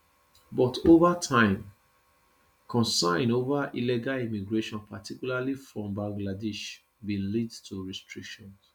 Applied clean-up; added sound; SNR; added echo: none; none; none; none.